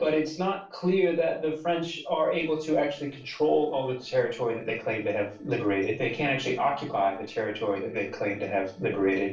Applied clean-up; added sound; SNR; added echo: neural separator model SepFormer DNS4.